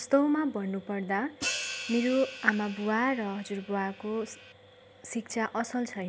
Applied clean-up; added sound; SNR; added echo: none; Hi-hat; 9 dB; none.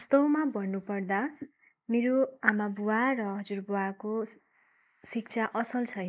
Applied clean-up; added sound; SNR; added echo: neural mask model Resemble Enhance denoiser.